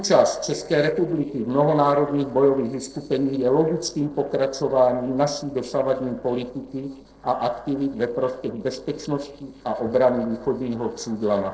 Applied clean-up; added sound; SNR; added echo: neural separator model SepFormer DNS4.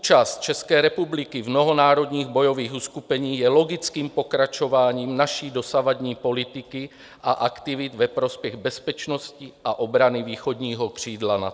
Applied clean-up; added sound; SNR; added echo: none; none; none; none.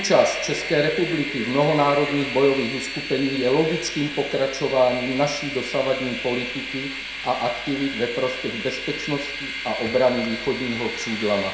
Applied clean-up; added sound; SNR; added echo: none; Train; 7 dB; reverberation time 0.5 s.